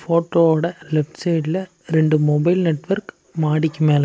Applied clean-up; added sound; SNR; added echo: none; none; none; none.